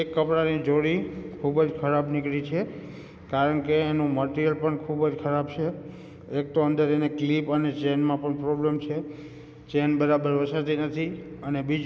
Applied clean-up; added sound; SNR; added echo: none; none; none; none.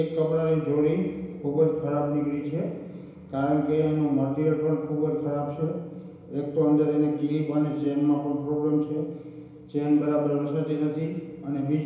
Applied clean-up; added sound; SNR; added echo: none; none; none; reverberation time 1.0 s.